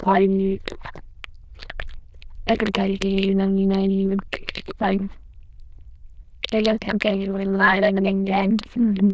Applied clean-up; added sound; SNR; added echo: neural diffusion model UNIVERSE++.